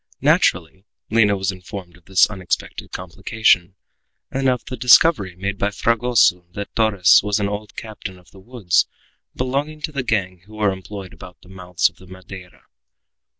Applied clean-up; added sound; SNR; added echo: none; none; none; none.